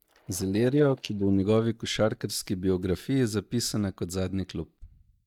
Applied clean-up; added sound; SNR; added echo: neural mask model DeepFilterNet 3.